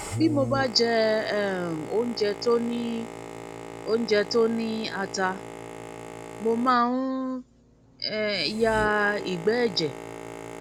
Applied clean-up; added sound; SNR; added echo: none; Boat, Water vehicle; 11 dB; none.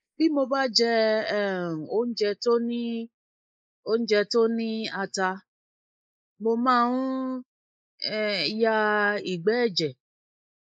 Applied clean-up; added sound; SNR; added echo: neural mask model Resemble Enhance denoiser.